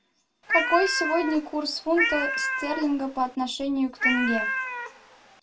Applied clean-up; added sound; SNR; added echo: none; Cat; 2 dB; reverberation time 0.2 s.